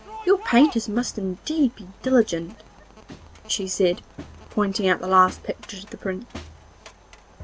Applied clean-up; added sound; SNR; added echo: none; Crowd; 18 dB; none.